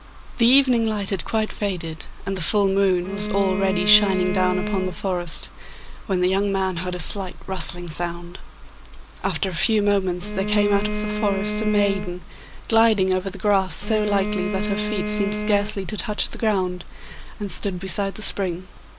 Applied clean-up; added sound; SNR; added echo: none; Bowed string instrument; 6 dB; none.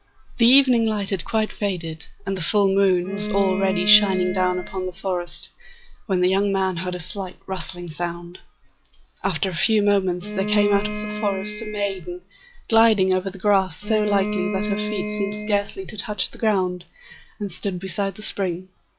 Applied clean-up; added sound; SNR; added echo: classical method log-MMSE.